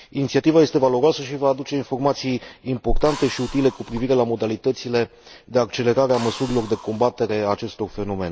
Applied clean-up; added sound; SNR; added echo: none; Drill; 17 dB; none.